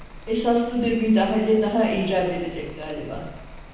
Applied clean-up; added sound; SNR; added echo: none; Rain; 17 dB; reverberation time 1.1 s.